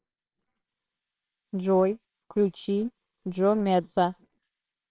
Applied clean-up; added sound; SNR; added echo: neural separator model SepFormer WHAMR!.